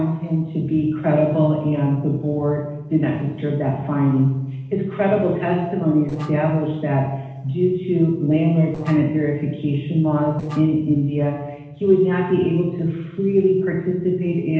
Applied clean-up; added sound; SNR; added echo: neural separator model SepFormer DNS4.